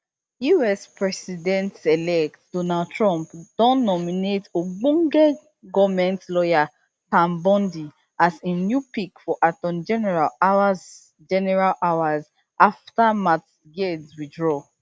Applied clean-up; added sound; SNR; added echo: none; none; none; none.